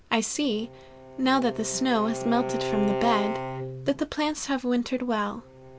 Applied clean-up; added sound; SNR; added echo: none; Bowed string instrument; 7 dB; none.